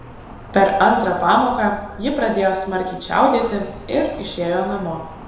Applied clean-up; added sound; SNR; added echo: none; Traffic noise, roadway noise; 18 dB; reverberation time 1.0 s.